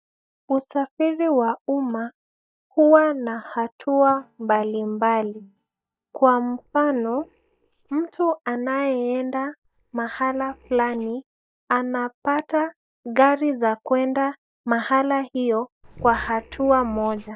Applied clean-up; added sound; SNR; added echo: neural mask model DeepFilterNet 3.